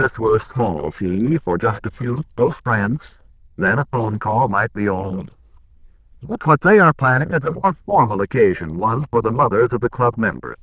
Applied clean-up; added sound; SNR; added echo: neural diffusion model UNIVERSE++.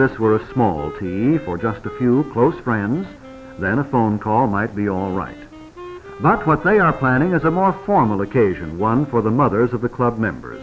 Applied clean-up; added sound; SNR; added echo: none; Wind instrument, woodwind instrument; 18 dB; none.